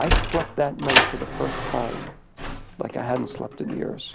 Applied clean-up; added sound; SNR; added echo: none; Sliding door; -2 dB; none.